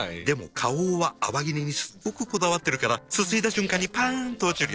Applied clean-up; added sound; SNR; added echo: neural separator model SepFormer DNS4.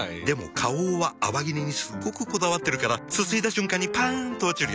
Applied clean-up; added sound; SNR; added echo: none; none; none; none.